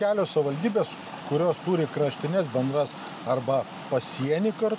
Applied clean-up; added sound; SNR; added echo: none; none; none; none.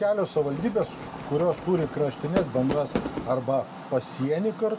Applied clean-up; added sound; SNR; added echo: none; Fireworks; 8 dB; reverberation time 1.0 s.